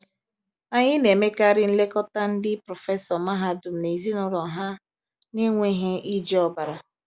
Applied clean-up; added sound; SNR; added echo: none; none; none; none.